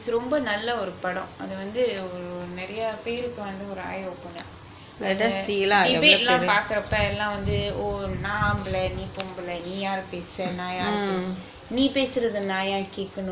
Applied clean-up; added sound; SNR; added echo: none; none; none; none.